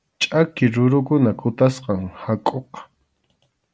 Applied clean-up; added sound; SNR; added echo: none; none; none; none.